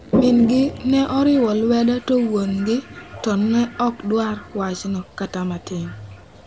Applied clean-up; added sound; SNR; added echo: none; Toilet flush; 10 dB; none.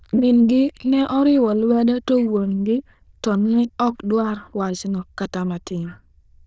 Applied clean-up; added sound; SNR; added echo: neural diffusion model UNIVERSE++.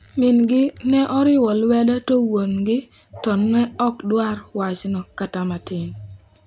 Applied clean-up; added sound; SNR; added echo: none; none; none; none.